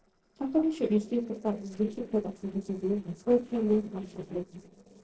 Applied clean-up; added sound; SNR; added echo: neural separator model SepFormer DNS4.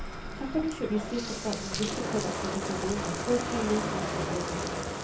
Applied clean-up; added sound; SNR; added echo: none; Bathtub (filling or washing); 1 dB; reverberation time 0.3 s.